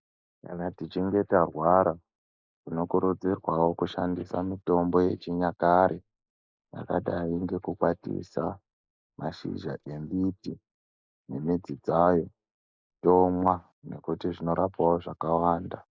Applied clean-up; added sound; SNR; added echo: neural mask model Resemble Enhance denoiser.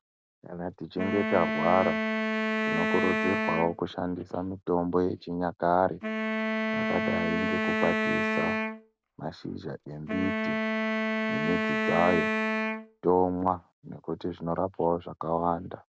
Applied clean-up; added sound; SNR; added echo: none; Wind instrument, woodwind instrument; -1 dB; none.